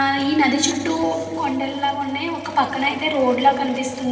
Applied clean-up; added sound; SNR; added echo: none; Engine; 19 dB; reverberation time 2.6 s.